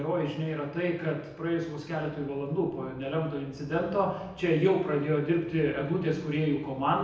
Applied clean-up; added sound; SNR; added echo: none; none; none; reverberation time 0.9 s.